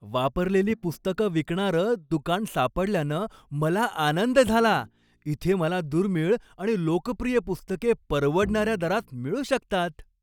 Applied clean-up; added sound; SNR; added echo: neural mask model DeepFilterNet 3.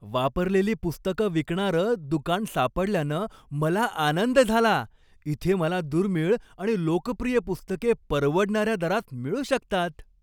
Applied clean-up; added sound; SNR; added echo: none; none; none; none.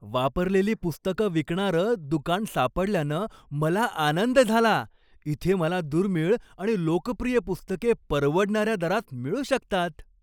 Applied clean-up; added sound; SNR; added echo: neural mask model Resemble Enhance denoiser.